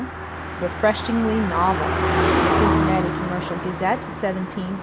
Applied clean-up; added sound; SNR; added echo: none; Car passing by; -2 dB; none.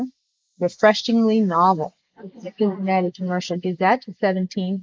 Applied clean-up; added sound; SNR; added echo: neural mask model Resemble Enhance denoiser.